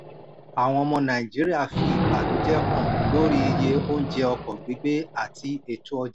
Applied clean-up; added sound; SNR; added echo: none; Wild animals; 1 dB; none.